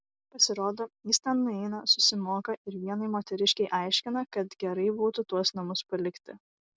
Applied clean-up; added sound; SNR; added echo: none; none; none; none.